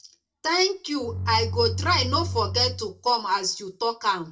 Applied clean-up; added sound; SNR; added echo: none; Bowed string instrument; 5 dB; reverberation time 0.2 s.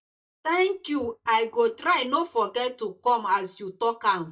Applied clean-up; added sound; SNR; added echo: neural mask model DeepFilterNet 3.